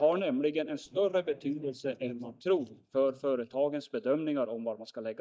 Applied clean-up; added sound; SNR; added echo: neural mask model DeepFilterNet 3.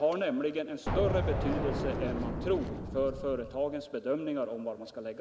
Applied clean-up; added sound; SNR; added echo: none; Explosion; 1 dB; none.